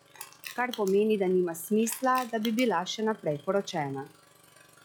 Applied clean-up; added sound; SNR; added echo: classical method log-MMSE.